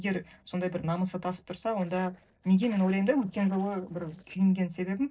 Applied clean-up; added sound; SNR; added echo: neural separator model SepFormer DNS4.